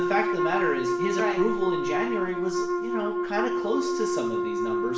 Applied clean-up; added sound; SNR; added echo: none; Wind instrument, woodwind instrument; -3 dB; reverberation time 0.5 s.